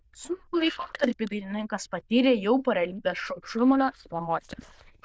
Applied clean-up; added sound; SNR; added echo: neural diffusion model UNIVERSE++.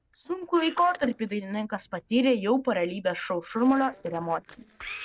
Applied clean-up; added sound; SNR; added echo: neural separator model SepFormer DNS4.